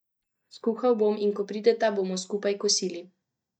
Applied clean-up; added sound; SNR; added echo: neural mask model DeepFilterNet 3.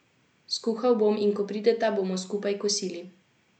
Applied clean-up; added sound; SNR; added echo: none; none; none; none.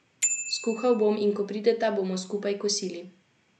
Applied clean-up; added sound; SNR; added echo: none; Bicycle bell; 9 dB; none.